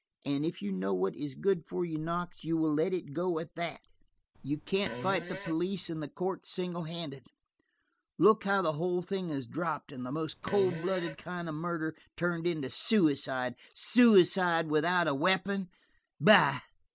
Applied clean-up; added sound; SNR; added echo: none; Fart; 12 dB; none.